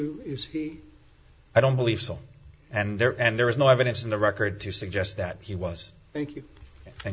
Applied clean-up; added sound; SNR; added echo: none; none; none; none.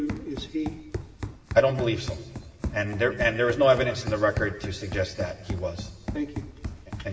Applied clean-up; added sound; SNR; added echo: none; Run; 9 dB; reverberation time 2.8 s.